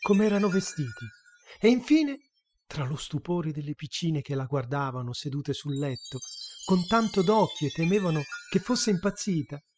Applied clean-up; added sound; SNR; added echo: classical method spectral subtraction.